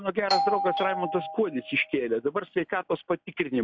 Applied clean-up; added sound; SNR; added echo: classical method log-MMSE.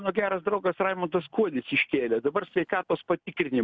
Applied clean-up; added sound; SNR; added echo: none; none; none; none.